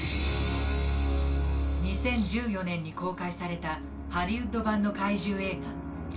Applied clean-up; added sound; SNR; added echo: none; none; none; reverberation time 0.2 s.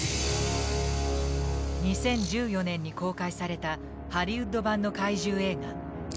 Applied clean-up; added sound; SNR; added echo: none; none; none; none.